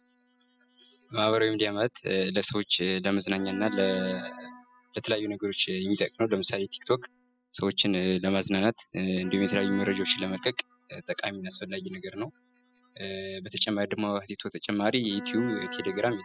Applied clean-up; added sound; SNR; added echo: classical method spectral subtraction.